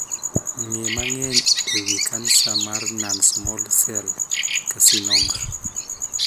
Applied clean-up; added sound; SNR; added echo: none; Bird vocalization, bird call, bird song; 2 dB; none.